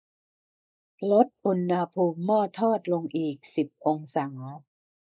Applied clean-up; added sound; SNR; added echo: neural mask model Resemble Enhance denoiser.